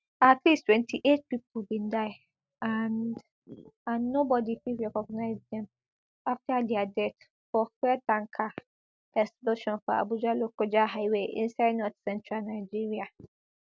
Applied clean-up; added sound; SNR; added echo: none; none; none; none.